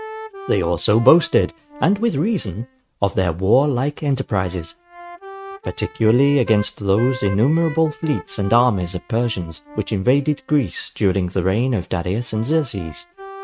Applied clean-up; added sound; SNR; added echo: neural mask model RNNoise.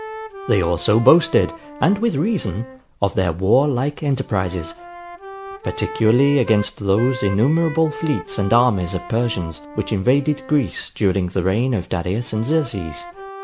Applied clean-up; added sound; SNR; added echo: none; Wind instrument, woodwind instrument; 16 dB; none.